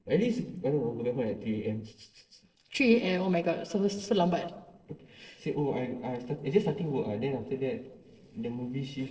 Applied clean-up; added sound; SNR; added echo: neural separator model SepFormer DNS4.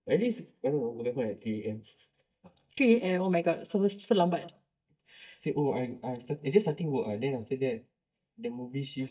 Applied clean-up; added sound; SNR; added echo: neural mask model DeepFilterNet 3.